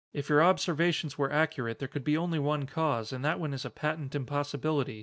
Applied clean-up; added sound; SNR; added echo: none; none; none; none.